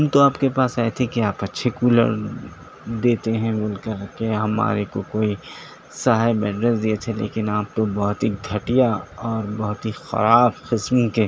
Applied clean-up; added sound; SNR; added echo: none; none; none; none.